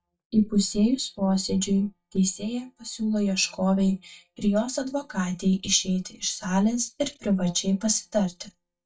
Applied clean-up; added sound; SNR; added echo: neural mask model DeepFilterNet 3.